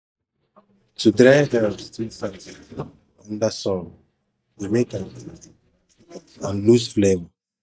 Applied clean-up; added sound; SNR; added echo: neural mask model DeepFilterNet 3.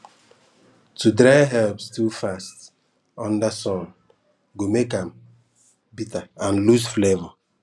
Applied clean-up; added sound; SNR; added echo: none; none; none; none.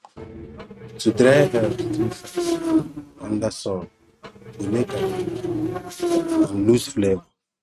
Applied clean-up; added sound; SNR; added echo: neural mask model RNNoise.